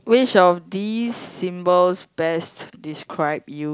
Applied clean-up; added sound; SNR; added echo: none; none; none; none.